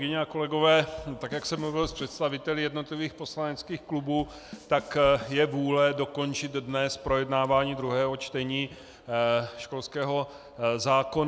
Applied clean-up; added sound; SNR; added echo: none; Bass drum / Snare drum / Drum kit; 19 dB; none.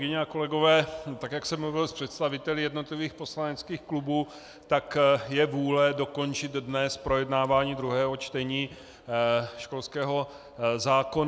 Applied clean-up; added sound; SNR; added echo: none; none; none; none.